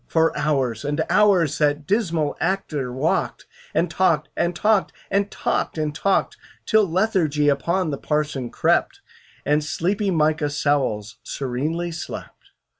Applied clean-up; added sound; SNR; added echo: none; none; none; none.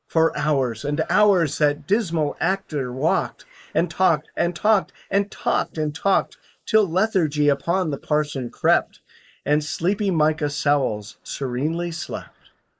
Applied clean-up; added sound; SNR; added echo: neural mask model Resemble Enhance denoiser.